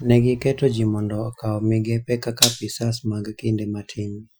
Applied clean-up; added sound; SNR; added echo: classical method Wiener filter.